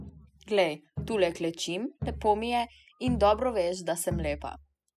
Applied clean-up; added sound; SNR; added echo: classical method spectral subtraction.